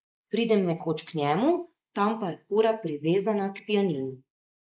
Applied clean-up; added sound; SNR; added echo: neural mask model Resemble Enhance denoiser.